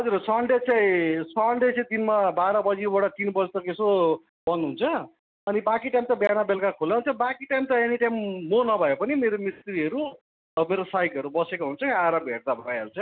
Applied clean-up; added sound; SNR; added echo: none; none; none; none.